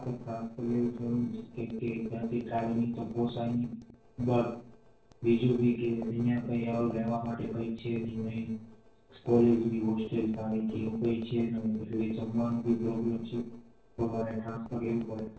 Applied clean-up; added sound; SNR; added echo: neural separator model SepFormer DNS4.